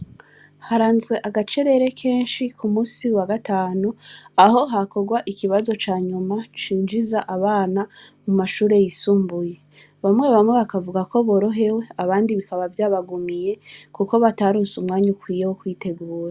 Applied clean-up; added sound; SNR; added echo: none; none; none; none.